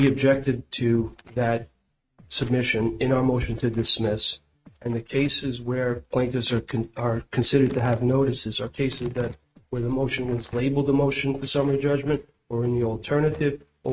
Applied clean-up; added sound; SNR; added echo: neural mask model RNNoise.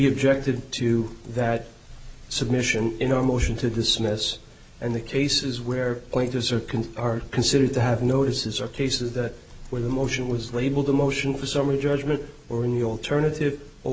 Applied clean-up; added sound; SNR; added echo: none; none; none; none.